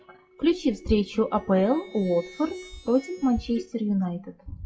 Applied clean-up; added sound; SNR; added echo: classical method WPE with log-MMSE.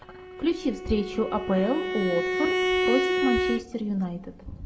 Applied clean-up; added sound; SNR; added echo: none; Bowed string instrument; 1 dB; reverberation time 1.3 s.